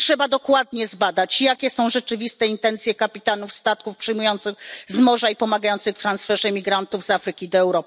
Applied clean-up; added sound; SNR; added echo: none; none; none; none.